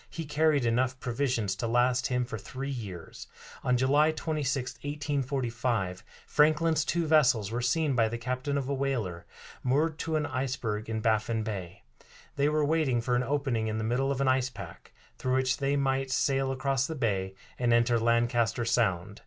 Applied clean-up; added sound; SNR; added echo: none; none; none; none.